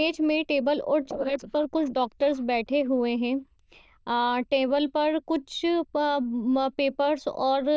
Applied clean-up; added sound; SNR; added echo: neural diffusion model UNIVERSE++.